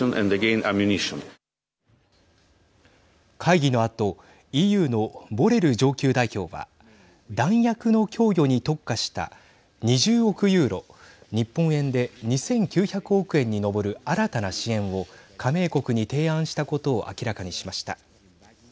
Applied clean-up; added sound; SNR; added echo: none; none; none; none.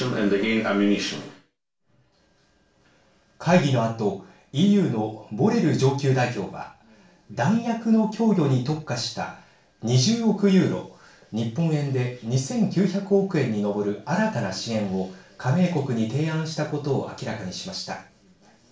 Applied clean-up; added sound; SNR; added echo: none; none; none; reverberation time 0.3 s.